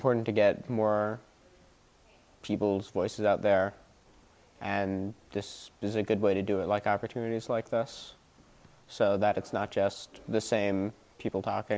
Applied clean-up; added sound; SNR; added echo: none; none; none; none.